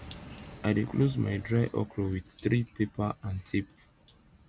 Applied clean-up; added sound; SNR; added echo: none; none; none; none.